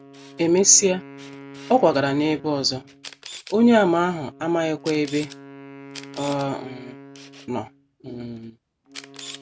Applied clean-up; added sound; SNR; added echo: none; Wind instrument, woodwind instrument + Camera; 18 dB; none.